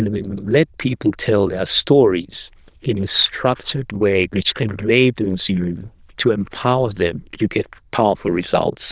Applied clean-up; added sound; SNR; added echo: neural diffusion model UNIVERSE++.